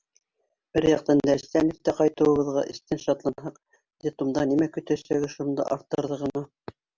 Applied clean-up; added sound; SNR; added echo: none; none; none; none.